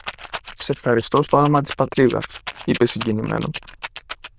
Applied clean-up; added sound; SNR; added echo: neural diffusion model UNIVERSE++.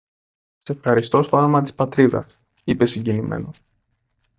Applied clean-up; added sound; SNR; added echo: neural mask model DeepFilterNet 3.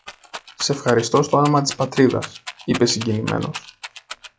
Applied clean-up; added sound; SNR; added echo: classical method log-MMSE.